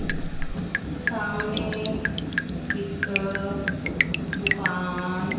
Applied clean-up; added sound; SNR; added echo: none; Drip; 1 dB; reverberation time 1.2 s.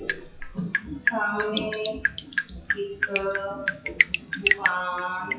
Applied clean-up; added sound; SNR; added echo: classical method WPE with log-MMSE.